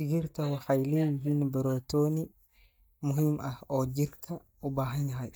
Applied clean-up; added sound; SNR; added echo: neural mask model DeepFilterNet 3.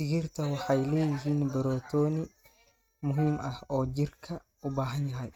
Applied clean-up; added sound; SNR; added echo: neural mask model RNNoise.